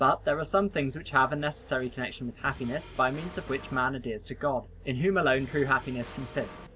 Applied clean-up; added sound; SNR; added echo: none; Vehicle + Drum kit; 16 dB; none.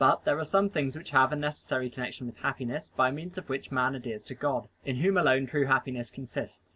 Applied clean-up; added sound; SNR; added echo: none; none; none; none.